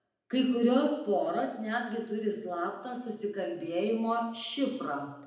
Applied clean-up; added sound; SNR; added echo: none; none; none; reverberation time 0.8 s.